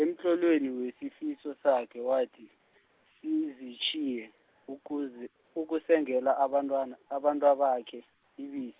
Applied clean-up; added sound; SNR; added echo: none; none; none; none.